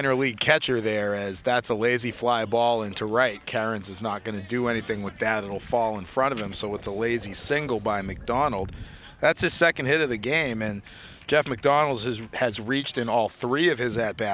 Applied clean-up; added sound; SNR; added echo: none; none; none; none.